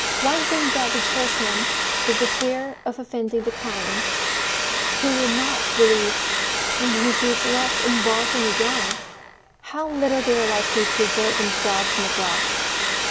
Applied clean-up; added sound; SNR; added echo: none; Domestic sounds, home sounds; -2 dB; none.